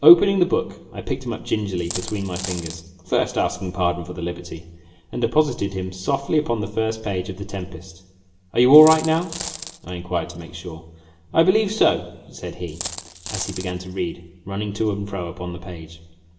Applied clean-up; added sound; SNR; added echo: none; Coin (dropping); 10 dB; reverberation time 0.8 s.